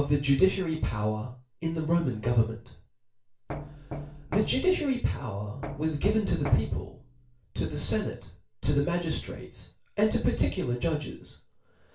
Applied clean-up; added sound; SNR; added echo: none; Knock; 9 dB; reverberation time 0.2 s.